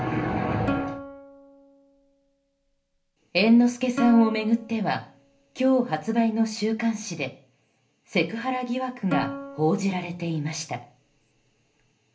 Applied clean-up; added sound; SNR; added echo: none; Plucked string instrument; 11 dB; reverberation time 0.3 s.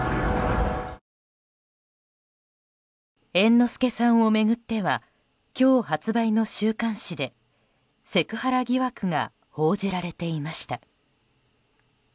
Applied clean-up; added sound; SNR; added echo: none; none; none; none.